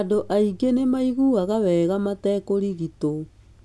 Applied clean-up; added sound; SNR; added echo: none; none; none; none.